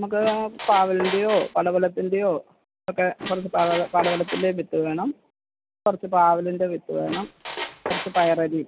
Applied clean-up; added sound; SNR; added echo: none; Squeak; 9 dB; none.